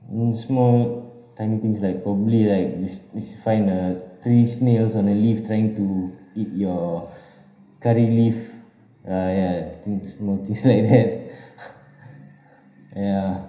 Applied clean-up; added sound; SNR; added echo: none; none; none; reverberation time 0.9 s.